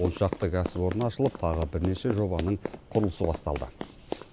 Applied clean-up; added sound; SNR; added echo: none; Run; 10 dB; none.